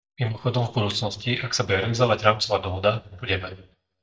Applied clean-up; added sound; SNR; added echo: neural mask model DeepFilterNet 3.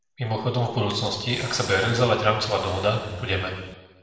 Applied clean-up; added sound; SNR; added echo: none; Breathing; 12 dB; reverberation time 1.1 s.